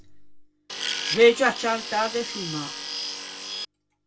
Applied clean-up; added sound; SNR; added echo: none; Tools; 7 dB; reverberation time 0.1 s.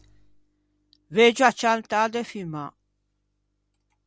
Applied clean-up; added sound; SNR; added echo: none; none; none; none.